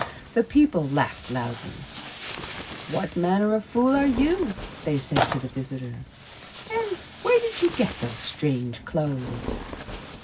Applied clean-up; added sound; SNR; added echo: none; Tearing; 9 dB; reverberation time 0.4 s.